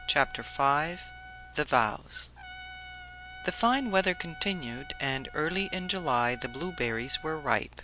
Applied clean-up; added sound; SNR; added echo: none; Trumpet; 16 dB; none.